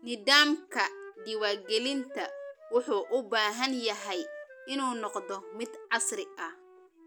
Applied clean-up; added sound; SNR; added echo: none; Wind instrument, woodwind instrument; 16 dB; none.